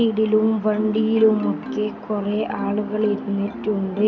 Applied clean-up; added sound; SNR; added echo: none; Marimba, xylophone; 11 dB; none.